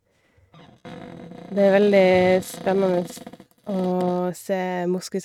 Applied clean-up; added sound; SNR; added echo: neural mask model RNNoise.